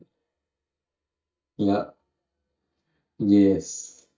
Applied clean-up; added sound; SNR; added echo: neural mask model DeepFilterNet 3.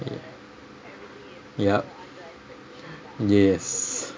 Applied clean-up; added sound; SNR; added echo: none; none; none; none.